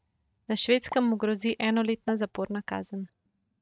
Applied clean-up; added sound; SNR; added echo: neural mask model RNNoise.